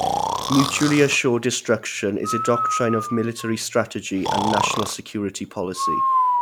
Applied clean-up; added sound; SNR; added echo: none; Breathing; 2 dB; none.